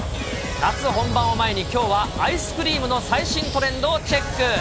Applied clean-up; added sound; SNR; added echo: none; Drum + Fire; 7 dB; none.